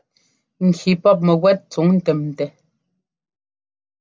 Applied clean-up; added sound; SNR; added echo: none; none; none; none.